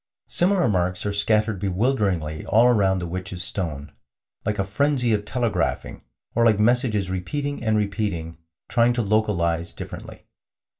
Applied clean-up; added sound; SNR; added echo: none; none; none; reverberation time 0.2 s.